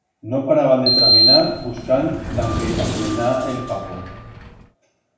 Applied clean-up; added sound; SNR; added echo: none; Sliding door; -1 dB; reverberation time 0.8 s.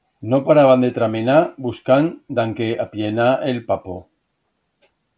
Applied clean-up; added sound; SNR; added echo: none; none; none; none.